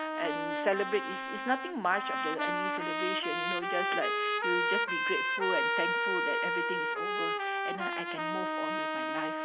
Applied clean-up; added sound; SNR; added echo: none; Trumpet; -4 dB; none.